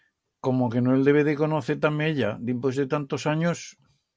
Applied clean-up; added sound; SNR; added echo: none; none; none; none.